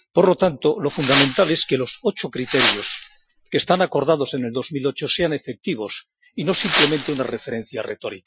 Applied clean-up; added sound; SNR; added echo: classical method Wiener filter.